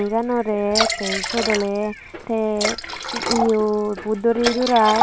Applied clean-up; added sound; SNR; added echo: none; Liquid; 5 dB; none.